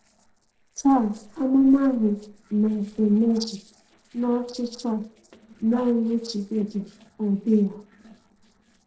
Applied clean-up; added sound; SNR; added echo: neural separator model SepFormer DNS4.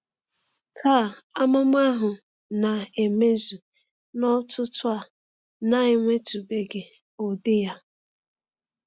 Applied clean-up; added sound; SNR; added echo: none; none; none; none.